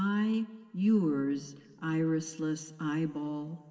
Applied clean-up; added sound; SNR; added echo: none; none; none; reverberation time 3.0 s.